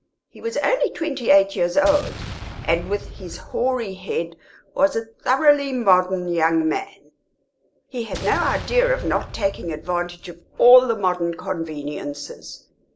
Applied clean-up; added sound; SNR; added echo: none; Explosion; 13 dB; none.